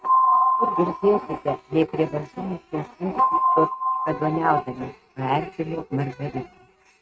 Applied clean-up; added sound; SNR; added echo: neural mask model RNNoise.